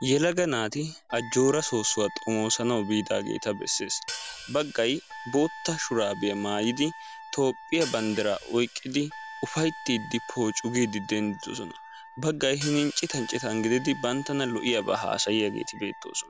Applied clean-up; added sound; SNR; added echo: none; Hi-hat + Wind instrument, woodwind instrument; 14 dB; none.